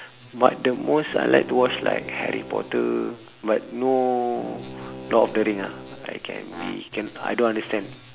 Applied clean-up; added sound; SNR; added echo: none; Brass instrument + Bowed string instrument; 16 dB; none.